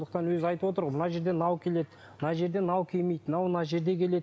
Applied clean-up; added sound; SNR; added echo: none; none; none; none.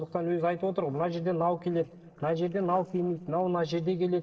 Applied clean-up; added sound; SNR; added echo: neural separator model SepFormer DNS4.